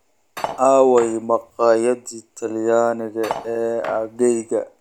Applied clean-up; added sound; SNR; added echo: none; Cutlery, silverware; 13 dB; none.